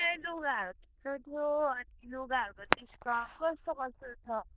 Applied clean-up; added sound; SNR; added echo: neural diffusion model UNIVERSE++.